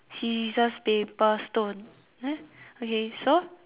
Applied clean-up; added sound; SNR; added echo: none; none; none; none.